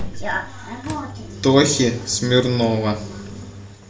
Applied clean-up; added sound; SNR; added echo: none; Engine; 12 dB; reverberation time 0.4 s.